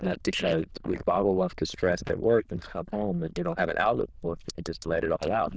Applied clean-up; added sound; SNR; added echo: neural diffusion model UNIVERSE++.